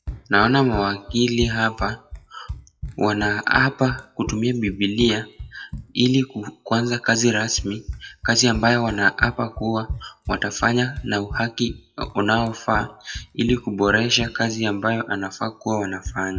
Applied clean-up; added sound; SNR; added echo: classical method WPE with log-MMSE.